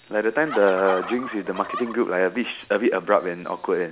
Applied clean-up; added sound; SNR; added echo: none; Fowl; 11 dB; none.